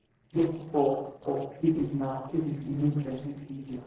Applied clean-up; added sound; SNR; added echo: neural separator model SepFormer DNS4.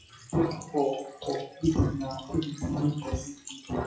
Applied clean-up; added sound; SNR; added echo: classical method WPE with log-MMSE.